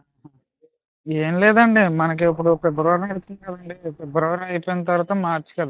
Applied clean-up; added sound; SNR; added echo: neural mask model DeepFilterNet 3.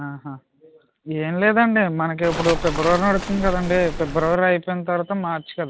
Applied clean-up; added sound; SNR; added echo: none; Waves, surf; 6 dB; none.